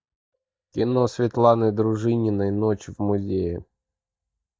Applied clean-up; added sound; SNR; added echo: neural mask model DeepFilterNet 3.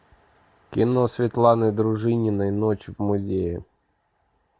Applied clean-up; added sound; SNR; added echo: none; none; none; none.